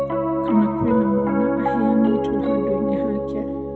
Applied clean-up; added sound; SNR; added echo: none; Piano; -2 dB; reverberation time 1.4 s.